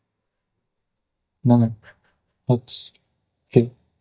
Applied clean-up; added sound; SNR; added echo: neural mask model DeepFilterNet 3.